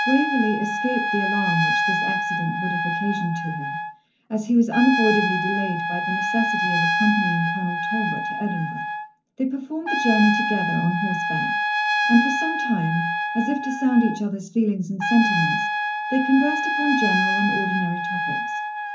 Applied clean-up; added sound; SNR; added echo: none; Trumpet; 1 dB; reverberation time 0.3 s.